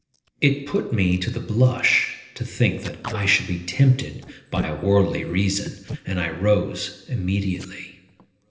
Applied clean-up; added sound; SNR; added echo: neural separator model SepFormer DNS4.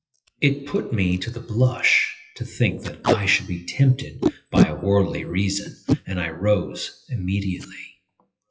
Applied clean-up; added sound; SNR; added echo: classical method WPE with log-MMSE.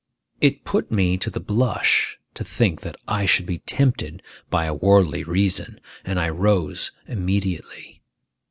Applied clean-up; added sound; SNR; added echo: none; none; none; none.